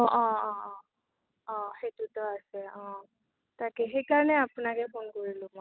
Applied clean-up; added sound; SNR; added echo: none; none; none; none.